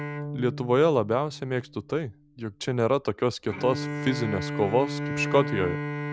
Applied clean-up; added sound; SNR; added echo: none; Bowed string instrument; 7 dB; none.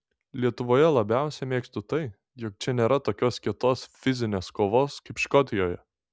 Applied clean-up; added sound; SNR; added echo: none; none; none; none.